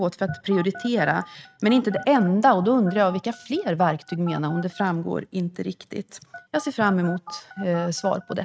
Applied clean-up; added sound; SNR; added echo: neural mask model RNNoise.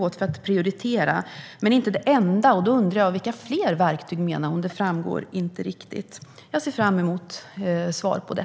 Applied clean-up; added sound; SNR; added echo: none; none; none; none.